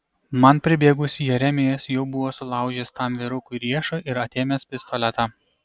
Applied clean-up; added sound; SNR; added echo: none; none; none; none.